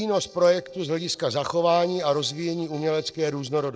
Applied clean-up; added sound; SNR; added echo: neural separator model SepFormer DNS4.